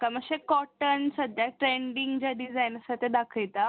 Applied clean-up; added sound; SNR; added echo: none; none; none; none.